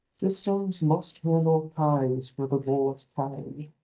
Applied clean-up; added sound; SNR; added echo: neural mask model DeepFilterNet 3.